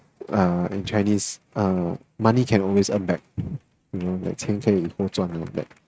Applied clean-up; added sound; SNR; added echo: neural mask model RNNoise.